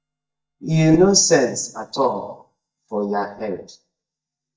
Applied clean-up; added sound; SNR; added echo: neural mask model DeepFilterNet 3.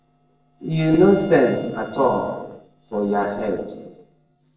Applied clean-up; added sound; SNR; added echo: neural separator model SepFormer DNS4.